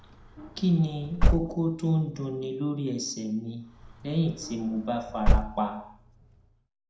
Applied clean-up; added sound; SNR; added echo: none; Slam / Car; 0 dB; reverberation time 0.4 s.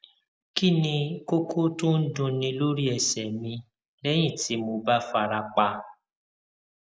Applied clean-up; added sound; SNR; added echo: none; none; none; none.